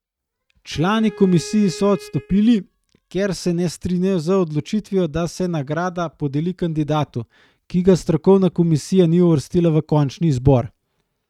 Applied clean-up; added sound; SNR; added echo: neural mask model RNNoise.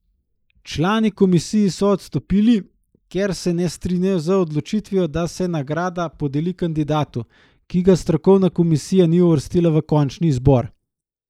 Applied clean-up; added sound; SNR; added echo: neural mask model Resemble Enhance denoiser.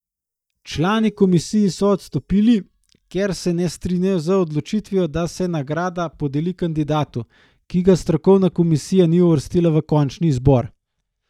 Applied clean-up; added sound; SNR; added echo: neural mask model DeepFilterNet 3.